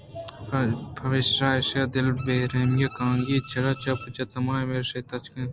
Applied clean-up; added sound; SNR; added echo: none; Bowed string instrument; 19 dB; none.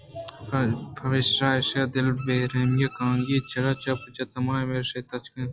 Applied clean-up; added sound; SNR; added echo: classical method log-MMSE.